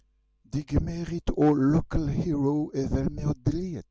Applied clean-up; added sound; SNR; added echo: none; none; none; none.